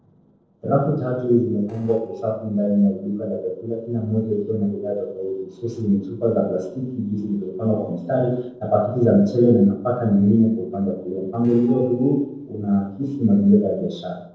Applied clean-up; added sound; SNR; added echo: neural separator model SepFormer DNS4.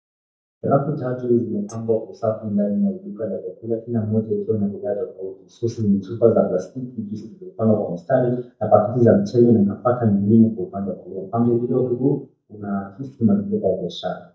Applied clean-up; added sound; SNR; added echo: neural mask model DeepFilterNet 3.